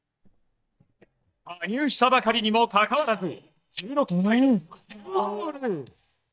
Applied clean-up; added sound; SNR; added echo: neural mask model DeepFilterNet 3.